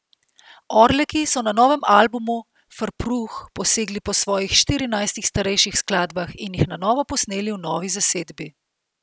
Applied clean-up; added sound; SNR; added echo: none; none; none; none.